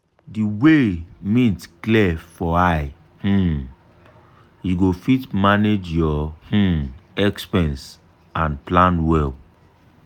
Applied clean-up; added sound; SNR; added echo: none; none; none; none.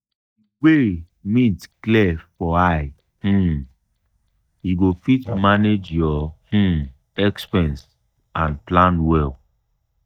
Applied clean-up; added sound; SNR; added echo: neural mask model DeepFilterNet 3.